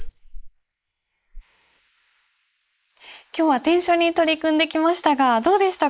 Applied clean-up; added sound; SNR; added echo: neural mask model Resemble Enhance denoiser.